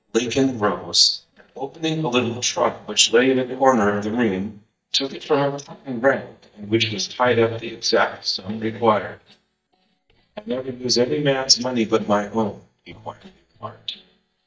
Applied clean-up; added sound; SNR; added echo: neural mask model DeepFilterNet 3.